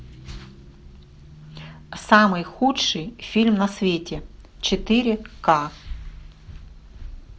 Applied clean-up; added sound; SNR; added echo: none; none; none; none.